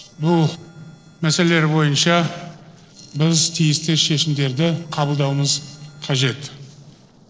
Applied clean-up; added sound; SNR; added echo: neural separator model SepFormer DNS4.